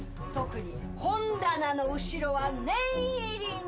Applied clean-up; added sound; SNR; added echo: none; none; none; none.